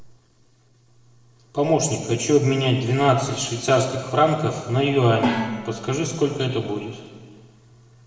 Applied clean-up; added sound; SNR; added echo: neural separator model SepFormer DNS4.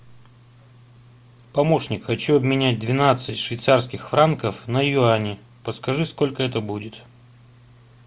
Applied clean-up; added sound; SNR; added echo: none; none; none; none.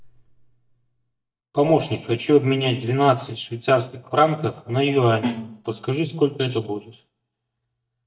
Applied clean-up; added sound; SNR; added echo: neural mask model DeepFilterNet 3.